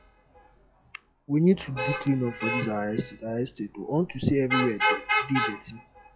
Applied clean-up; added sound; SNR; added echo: classical method log-MMSE.